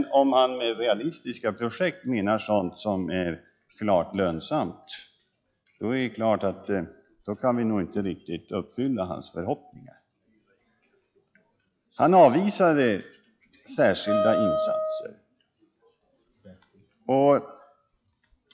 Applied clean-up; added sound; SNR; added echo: classical method log-MMSE.